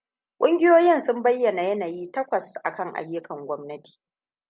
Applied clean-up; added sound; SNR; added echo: none; none; none; none.